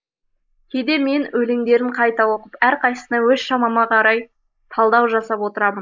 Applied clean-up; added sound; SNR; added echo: neural mask model Resemble Enhance denoiser.